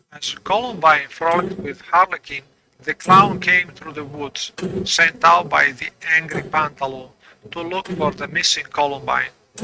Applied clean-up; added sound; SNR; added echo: neural mask model RNNoise.